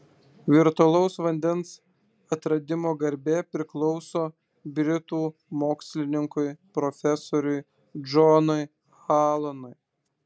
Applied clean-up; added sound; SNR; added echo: none; none; none; none.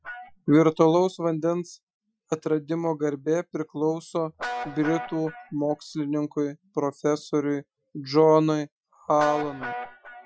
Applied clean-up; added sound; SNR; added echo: classical method Wiener filter.